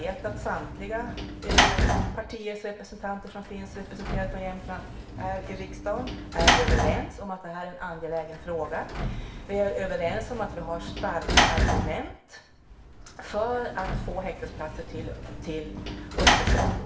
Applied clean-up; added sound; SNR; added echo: none; Sliding door / Slam; -5 dB; reverberation time 0.6 s.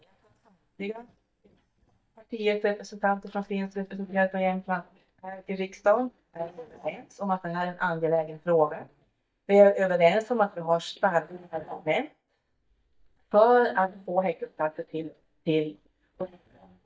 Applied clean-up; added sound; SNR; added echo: neural mask model DeepFilterNet 3.